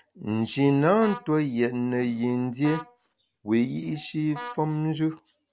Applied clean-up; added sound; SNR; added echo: none; Vehicle horn, car horn, honking; 18 dB; none.